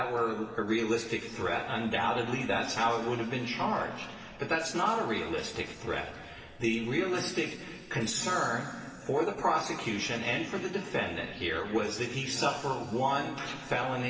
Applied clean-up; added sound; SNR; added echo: none; none; none; reverberation time 2.7 s.